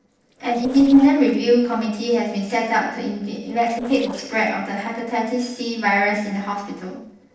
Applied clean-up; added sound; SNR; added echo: neural separator model SepFormer DNS4.